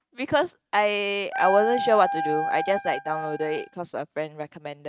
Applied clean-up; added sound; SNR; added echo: neural mask model RNNoise.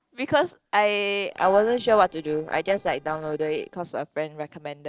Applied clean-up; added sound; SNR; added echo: neural separator model SepFormer DNS4.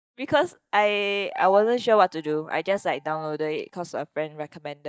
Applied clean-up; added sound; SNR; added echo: neural mask model DeepFilterNet 3.